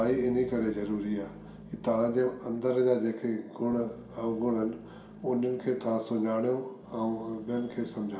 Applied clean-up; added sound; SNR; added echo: none; Growling; 20 dB; reverberation time 0.5 s.